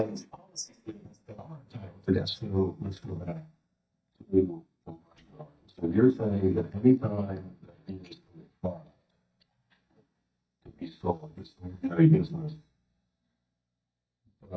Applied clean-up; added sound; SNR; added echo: neural mask model DeepFilterNet 3.